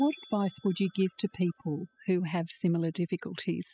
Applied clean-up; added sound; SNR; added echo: classical method spectral subtraction.